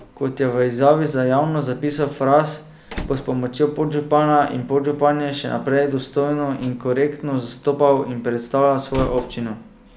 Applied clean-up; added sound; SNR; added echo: none; Slam; 19 dB; none.